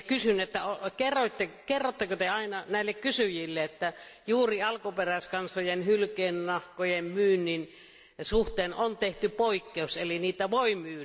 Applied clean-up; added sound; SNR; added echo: none; none; none; none.